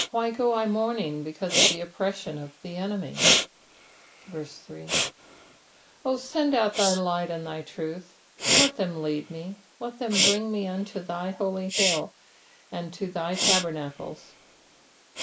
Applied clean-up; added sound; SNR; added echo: neural mask model Resemble Enhance denoiser.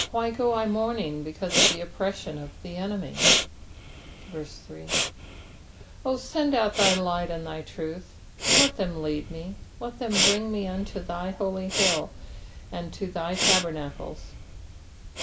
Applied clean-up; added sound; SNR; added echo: none; Respiratory sounds; 0 dB; none.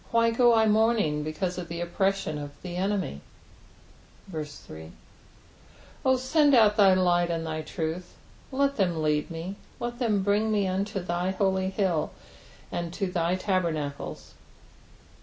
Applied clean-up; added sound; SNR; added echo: none; none; none; none.